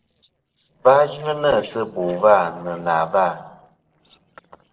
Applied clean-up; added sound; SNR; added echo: neural separator model SepFormer DNS4.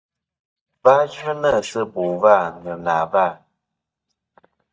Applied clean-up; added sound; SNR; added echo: neural mask model DeepFilterNet 3.